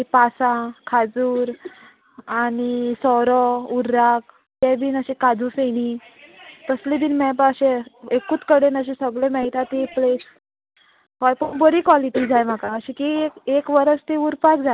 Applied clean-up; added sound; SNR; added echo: none; none; none; none.